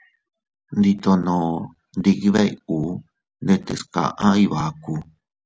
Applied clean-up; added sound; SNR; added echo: none; none; none; none.